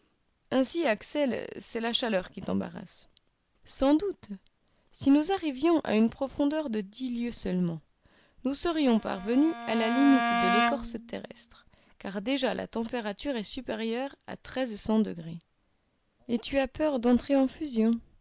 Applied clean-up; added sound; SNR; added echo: none; Bowed string instrument; 3 dB; none.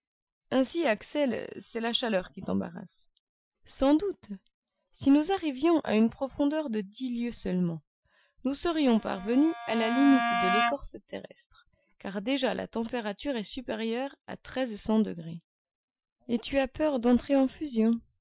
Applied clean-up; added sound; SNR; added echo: classical method Wiener filter.